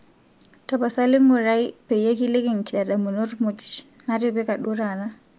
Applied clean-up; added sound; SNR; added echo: none; none; none; none.